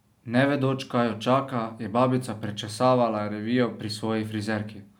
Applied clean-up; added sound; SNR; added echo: none; none; none; none.